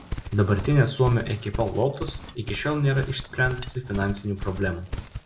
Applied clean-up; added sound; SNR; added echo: none; Livestock, farm animals, working animals; 10 dB; reverberation time 0.3 s.